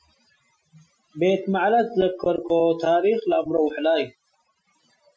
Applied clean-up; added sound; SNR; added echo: classical method Wiener filter.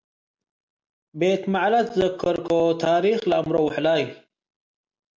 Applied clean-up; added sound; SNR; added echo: none; none; none; none.